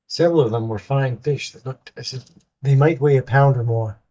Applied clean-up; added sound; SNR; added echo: neural mask model DeepFilterNet 3.